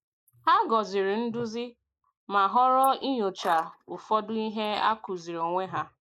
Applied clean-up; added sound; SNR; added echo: neural mask model Resemble Enhance denoiser.